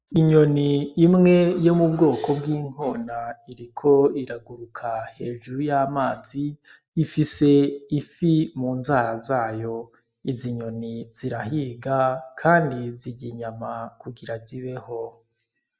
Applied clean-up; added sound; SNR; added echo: none; none; none; none.